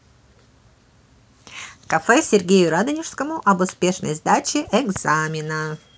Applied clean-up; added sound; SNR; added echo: none; none; none; none.